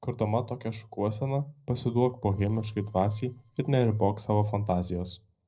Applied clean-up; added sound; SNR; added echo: neural separator model SepFormer DNS4.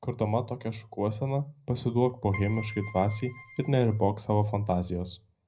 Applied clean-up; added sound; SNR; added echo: none; Keyboard (musical); 16 dB; reverberation time 0.4 s.